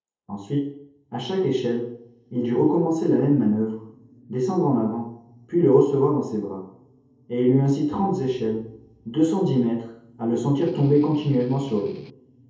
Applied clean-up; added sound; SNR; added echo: none; Strum; 19 dB; reverberation time 0.7 s.